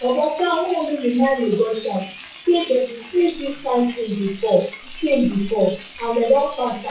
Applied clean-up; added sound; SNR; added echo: classical method WPE with log-MMSE.